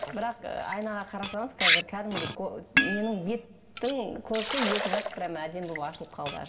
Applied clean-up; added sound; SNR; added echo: none; Liquid; -2 dB; reverberation time 1.5 s.